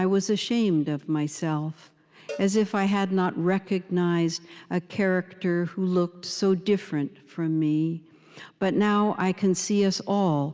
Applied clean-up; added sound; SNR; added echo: none; Cowbell; 20 dB; none.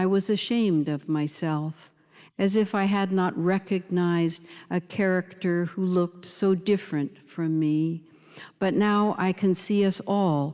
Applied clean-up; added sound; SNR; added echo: neural mask model Resemble Enhance denoiser.